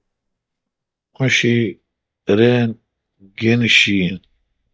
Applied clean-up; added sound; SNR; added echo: neural mask model DeepFilterNet 3.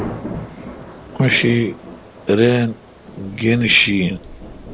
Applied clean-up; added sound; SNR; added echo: none; Thunder / Rain; 13 dB; none.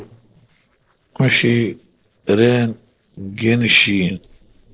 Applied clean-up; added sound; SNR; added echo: neural separator model SepFormer DNS4.